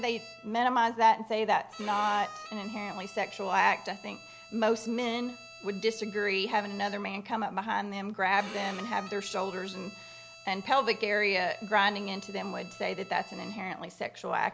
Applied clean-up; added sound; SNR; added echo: none; Bowed string instrument; 18 dB; none.